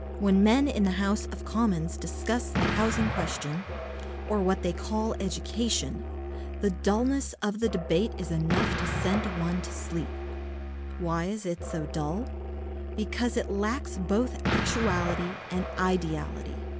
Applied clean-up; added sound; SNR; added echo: none; Explosion + Musical instrument; 4 dB; none.